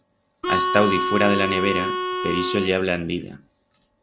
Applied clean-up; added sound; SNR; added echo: none; Harmonica; 0 dB; none.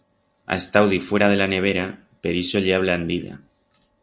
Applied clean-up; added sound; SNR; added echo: none; none; none; none.